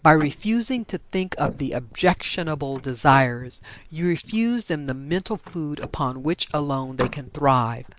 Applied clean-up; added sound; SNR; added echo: neural mask model Resemble Enhance denoiser.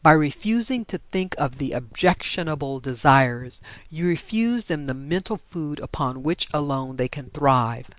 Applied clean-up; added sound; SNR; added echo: none; none; none; none.